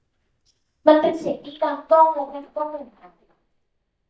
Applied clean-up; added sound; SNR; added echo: neural mask model DeepFilterNet 3.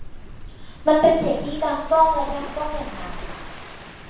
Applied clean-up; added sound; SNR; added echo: none; Waves, surf; 10 dB; reverberation time 0.7 s.